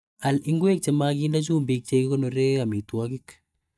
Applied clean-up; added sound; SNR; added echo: neural mask model DeepFilterNet 3.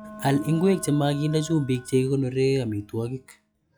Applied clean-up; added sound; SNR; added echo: classical method log-MMSE.